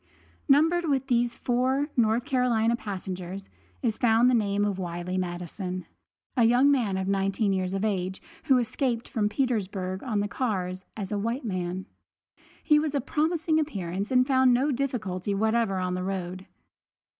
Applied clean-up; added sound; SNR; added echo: none; none; none; none.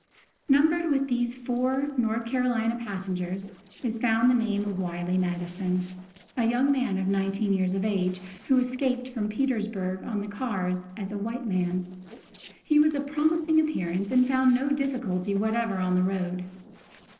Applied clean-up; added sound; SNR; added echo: neural separator model SepFormer DNS4.